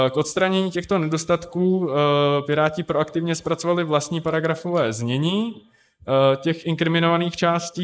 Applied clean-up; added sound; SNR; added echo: neural mask model Resemble Enhance denoiser.